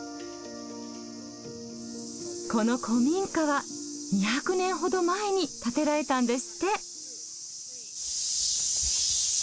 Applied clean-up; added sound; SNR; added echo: none; none; none; none.